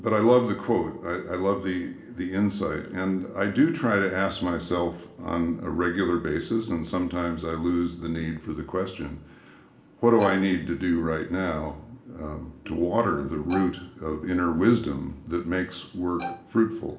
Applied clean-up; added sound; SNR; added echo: none; Bowed string instrument; 11 dB; reverberation time 0.5 s.